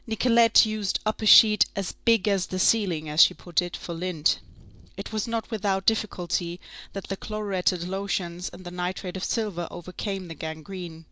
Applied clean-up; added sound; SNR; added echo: none; none; none; none.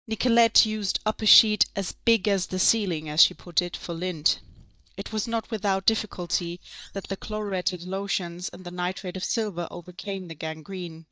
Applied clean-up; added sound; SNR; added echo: neural mask model DeepFilterNet 3.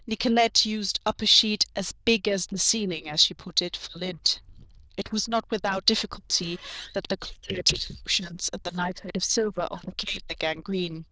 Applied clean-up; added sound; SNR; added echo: neural diffusion model UNIVERSE++.